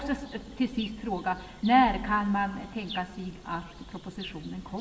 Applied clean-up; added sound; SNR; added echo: none; Chirp, tweet; 19 dB; reverberation time 2.7 s.